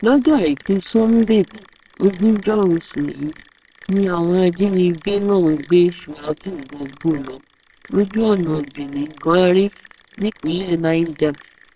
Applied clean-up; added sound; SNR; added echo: neural separator model SepFormer WHAMR!.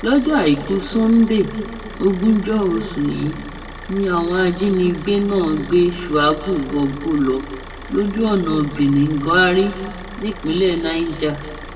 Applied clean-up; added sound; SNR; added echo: none; Idling / Car; 15 dB; reverberation time 1.4 s.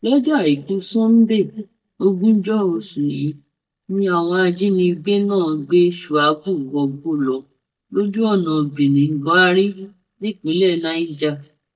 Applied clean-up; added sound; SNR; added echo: neural mask model DeepFilterNet 3.